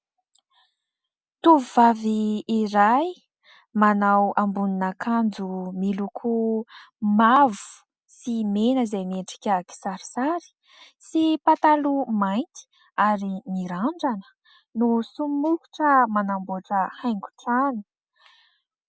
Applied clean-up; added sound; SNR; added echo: none; none; none; none.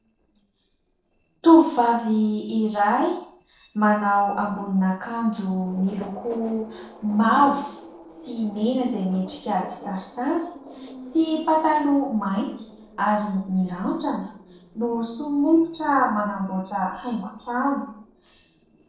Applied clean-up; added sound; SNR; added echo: neural separator model SepFormer DNS4.